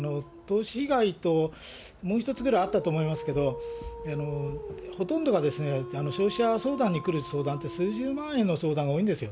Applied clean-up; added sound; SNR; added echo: none; Dog; 13 dB; none.